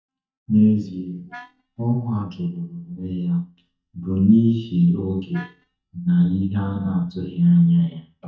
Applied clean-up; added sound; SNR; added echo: neural mask model DeepFilterNet 3.